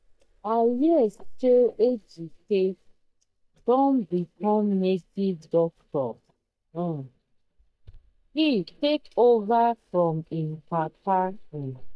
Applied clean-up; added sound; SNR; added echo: neural mask model DeepFilterNet 3.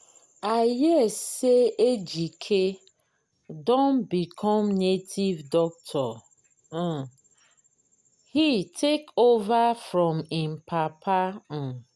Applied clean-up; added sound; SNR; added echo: none; none; none; none.